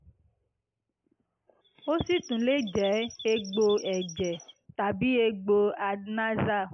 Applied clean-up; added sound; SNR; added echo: neural mask model Resemble Enhance denoiser.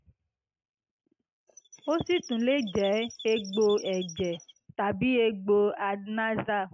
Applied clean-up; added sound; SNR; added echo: neural mask model RNNoise.